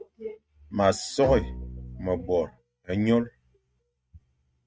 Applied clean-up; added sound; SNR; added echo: neural mask model RNNoise.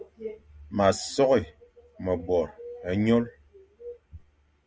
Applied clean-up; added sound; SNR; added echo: none; none; none; none.